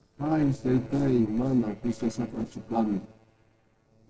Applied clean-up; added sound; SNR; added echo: neural separator model SepFormer DNS4.